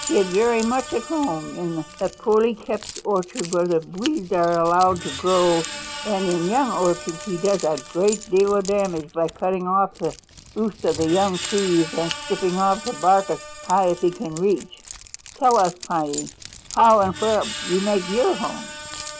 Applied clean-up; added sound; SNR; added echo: none; Screech + Keys jangling; 13 dB; none.